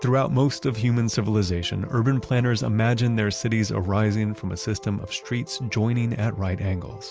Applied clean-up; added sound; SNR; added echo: none; none; none; none.